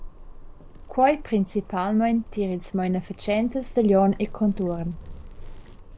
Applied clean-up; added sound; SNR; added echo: none; Zipper (clothing); 15 dB; none.